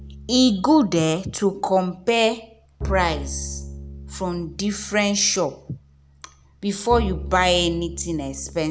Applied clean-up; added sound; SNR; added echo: none; Bowed string instrument; 12 dB; none.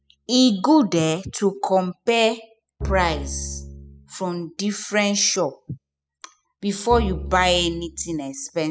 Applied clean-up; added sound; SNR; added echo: classical method spectral subtraction.